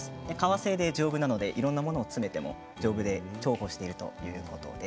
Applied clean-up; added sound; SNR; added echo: none; none; none; none.